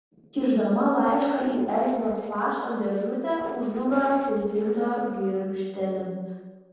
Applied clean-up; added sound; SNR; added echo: neural separator model SepFormer DNS4.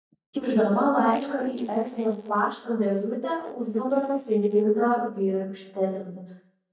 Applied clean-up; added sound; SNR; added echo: neural mask model DeepFilterNet 3.